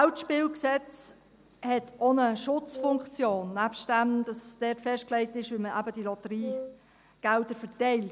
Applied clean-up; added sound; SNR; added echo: none; Wind instrument, woodwind instrument; 9 dB; none.